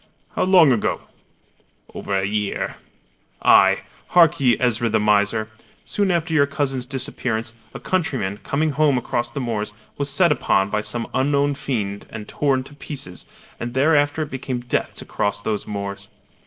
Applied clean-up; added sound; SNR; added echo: neural separator model SepFormer DNS4.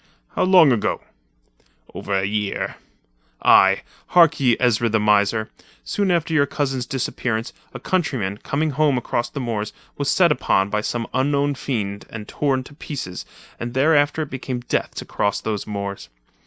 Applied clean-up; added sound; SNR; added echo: none; none; none; none.